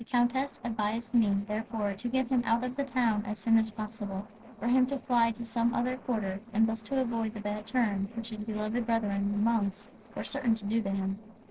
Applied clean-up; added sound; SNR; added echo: neural separator model SepFormer DNS4.